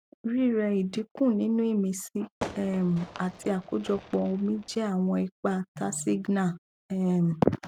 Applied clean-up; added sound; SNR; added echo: none; Fireworks; 14 dB; none.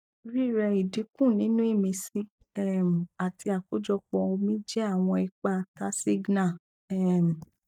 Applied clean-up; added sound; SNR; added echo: neural mask model DeepFilterNet 3.